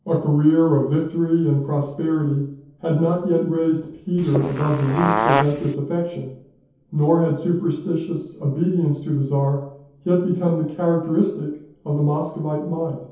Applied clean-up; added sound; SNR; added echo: none; Fart; 2 dB; reverberation time 0.7 s.